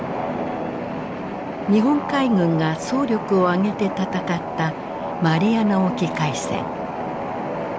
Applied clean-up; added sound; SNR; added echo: none; Marimba, xylophone / Wood; 20 dB; none.